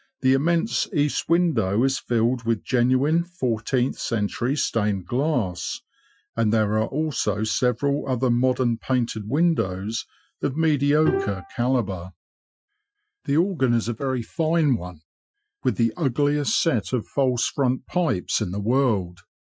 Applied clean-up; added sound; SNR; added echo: classical method Wiener filter.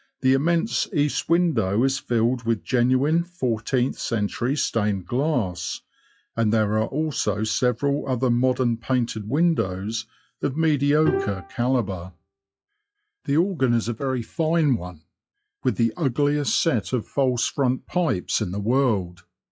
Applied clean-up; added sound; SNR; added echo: classical method log-MMSE.